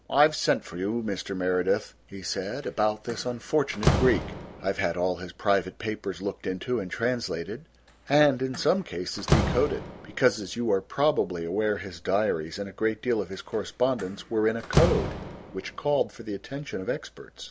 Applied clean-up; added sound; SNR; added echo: none; Slam; 7 dB; none.